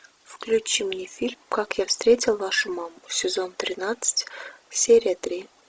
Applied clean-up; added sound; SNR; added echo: none; none; none; none.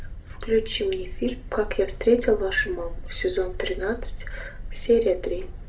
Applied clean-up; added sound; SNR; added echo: none; Boat, Water vehicle; 8 dB; reverberation time 0.3 s.